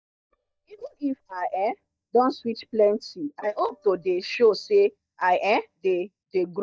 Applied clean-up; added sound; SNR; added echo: neural mask model DeepFilterNet 3.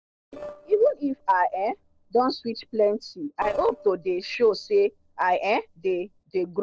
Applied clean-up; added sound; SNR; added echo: neural separator model SepFormer DNS4.